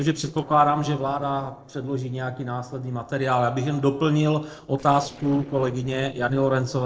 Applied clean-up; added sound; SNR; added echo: neural separator model SepFormer DNS4.